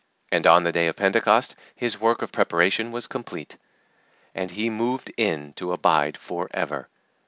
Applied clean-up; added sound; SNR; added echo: none; none; none; none.